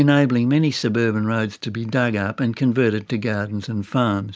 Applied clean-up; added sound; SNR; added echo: none; none; none; none.